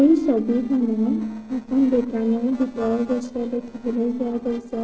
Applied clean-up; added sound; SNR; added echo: neural separator model SepFormer DNS4.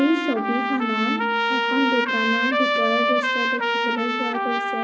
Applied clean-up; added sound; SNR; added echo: none; Trumpet; -3 dB; none.